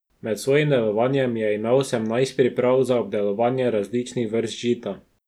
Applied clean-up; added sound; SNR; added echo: none; none; none; none.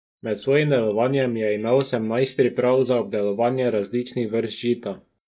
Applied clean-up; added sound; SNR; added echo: neural mask model DeepFilterNet 3.